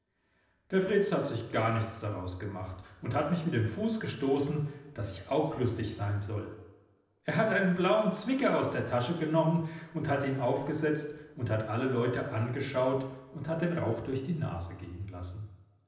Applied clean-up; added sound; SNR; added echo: none; none; none; reverberation time 0.9 s.